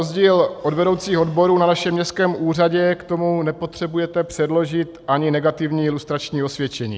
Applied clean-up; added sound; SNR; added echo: none; none; none; none.